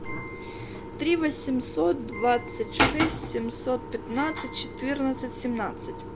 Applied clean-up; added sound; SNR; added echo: none; Piano; 19 dB; none.